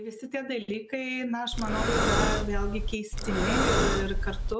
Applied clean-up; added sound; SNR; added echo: none; Breathing; -5 dB; none.